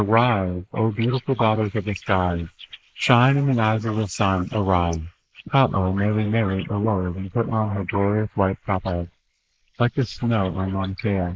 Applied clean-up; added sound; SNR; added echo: neural mask model Resemble Enhance denoiser.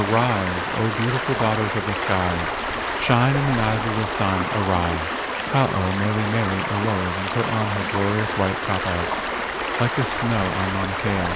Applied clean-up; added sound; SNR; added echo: none; Stream; 2 dB; none.